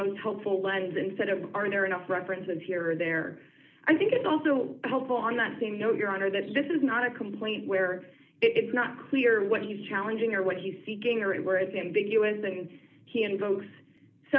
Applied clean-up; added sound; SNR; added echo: none; none; none; none.